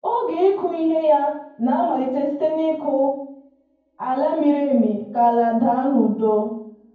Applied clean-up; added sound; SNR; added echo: none; none; none; reverberation time 0.9 s.